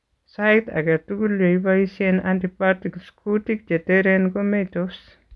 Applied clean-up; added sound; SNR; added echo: none; none; none; none.